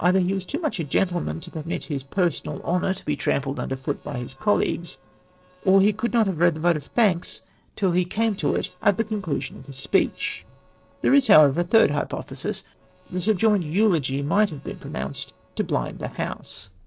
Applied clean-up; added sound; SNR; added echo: neural separator model SepFormer DNS4.